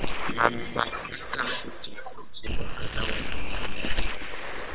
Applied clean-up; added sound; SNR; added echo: neural separator model SepFormer WHAM!.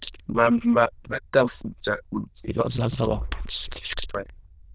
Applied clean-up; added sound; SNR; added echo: neural diffusion model UNIVERSE++.